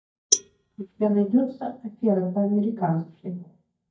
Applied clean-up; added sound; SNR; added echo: neural mask model DeepFilterNet 3.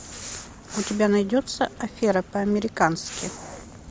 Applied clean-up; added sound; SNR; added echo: none; none; none; none.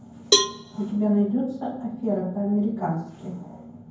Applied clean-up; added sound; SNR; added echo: none; Cowbell; 1 dB; reverberation time 0.9 s.